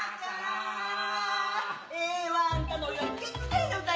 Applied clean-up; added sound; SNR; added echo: none; none; none; none.